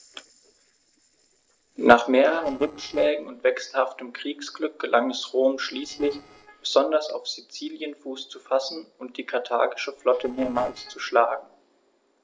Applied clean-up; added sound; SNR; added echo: neural separator model SepFormer DNS4.